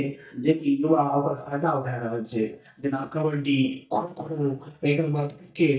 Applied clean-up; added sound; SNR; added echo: neural mask model DeepFilterNet 3.